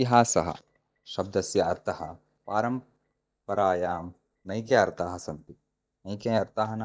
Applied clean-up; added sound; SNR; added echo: neural mask model DeepFilterNet 3.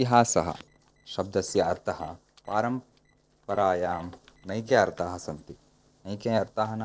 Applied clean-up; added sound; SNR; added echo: neural separator model SepFormer DNS4.